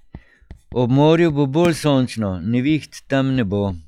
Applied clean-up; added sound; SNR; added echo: classical method log-MMSE.